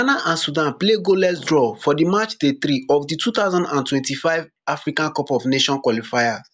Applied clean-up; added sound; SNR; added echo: none; none; none; none.